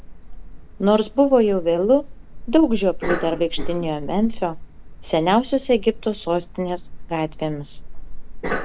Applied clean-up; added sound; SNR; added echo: none; Cough; 7 dB; none.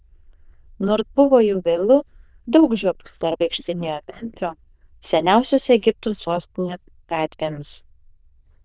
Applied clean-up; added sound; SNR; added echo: neural diffusion model UNIVERSE++.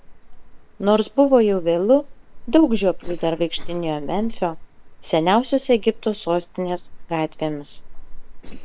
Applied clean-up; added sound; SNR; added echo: neural separator model SepFormer WHAM!.